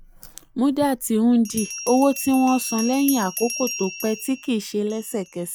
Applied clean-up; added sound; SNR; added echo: none; Bell; 13 dB; none.